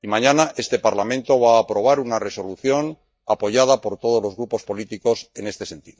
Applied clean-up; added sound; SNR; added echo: neural mask model DeepFilterNet 3.